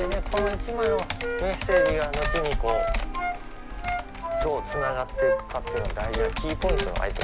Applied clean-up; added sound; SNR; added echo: none; Computer keyboard + Wind instrument, woodwind instrument; -3 dB; none.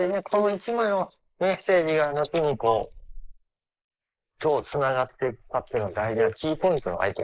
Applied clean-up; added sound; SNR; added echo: neural mask model Resemble Enhance denoiser.